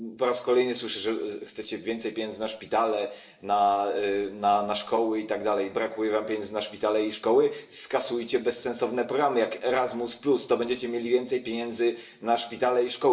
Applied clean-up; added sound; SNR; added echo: none; none; none; reverberation time 0.6 s.